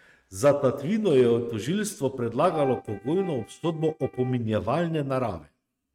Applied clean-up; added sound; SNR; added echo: neural mask model RNNoise.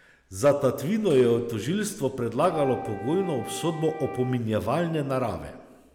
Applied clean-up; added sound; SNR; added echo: none; Wind instrument, woodwind instrument; 14 dB; none.